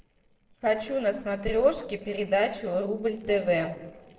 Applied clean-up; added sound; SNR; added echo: neural separator model SepFormer DNS4.